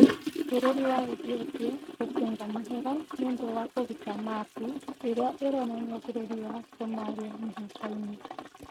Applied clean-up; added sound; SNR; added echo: neural mask model RNNoise.